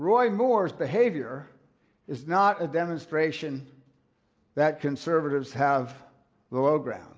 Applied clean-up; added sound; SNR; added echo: none; none; none; none.